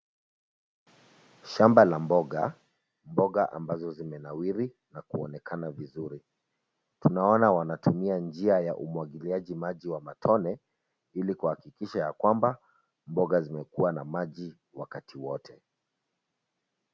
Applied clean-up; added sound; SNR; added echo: none; none; none; none.